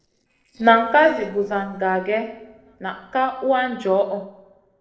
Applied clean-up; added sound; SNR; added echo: neural separator model SepFormer DNS4.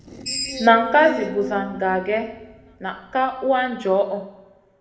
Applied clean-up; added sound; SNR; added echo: none; Screech; 12 dB; reverberation time 0.8 s.